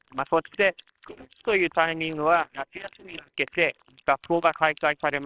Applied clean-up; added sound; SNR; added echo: neural separator model SepFormer WHAMR!.